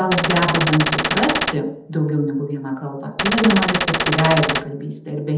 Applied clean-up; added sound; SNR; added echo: none; Gunshot, gunfire; 0 dB; reverberation time 0.8 s.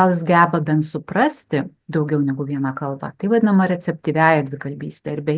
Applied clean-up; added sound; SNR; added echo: none; none; none; none.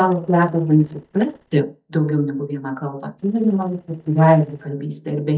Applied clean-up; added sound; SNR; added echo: neural mask model DeepFilterNet 3.